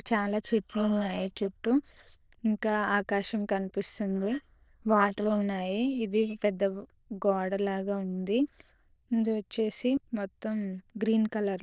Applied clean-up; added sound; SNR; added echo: neural diffusion model UNIVERSE++.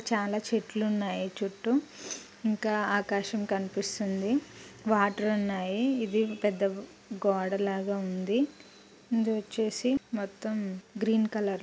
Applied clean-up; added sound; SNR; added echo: none; none; none; none.